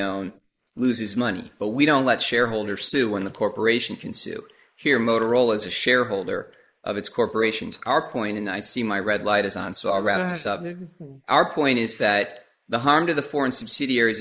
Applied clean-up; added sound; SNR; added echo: neural mask model Resemble Enhance denoiser.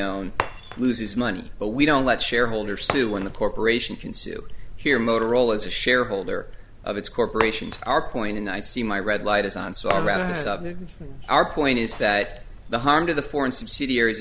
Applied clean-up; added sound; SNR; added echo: none; Shatter; 15 dB; none.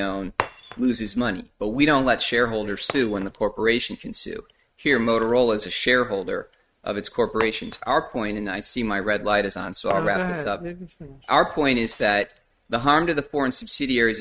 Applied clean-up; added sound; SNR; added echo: neural mask model RNNoise.